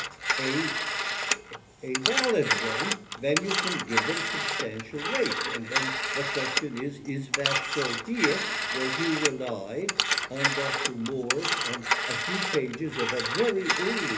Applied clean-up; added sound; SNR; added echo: none; Telephone; -2 dB; reverberation time 0.3 s.